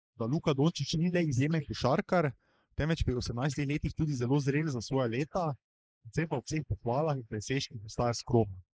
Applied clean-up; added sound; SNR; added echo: neural mask model Resemble Enhance denoiser.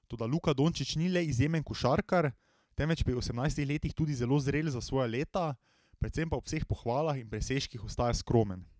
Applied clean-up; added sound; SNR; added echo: none; none; none; none.